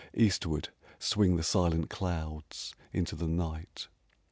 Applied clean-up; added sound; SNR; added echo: none; none; none; none.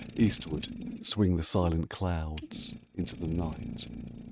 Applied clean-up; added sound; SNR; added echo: neural mask model RNNoise.